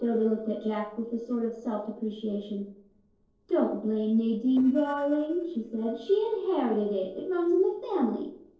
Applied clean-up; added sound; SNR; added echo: neural separator model SepFormer DNS4.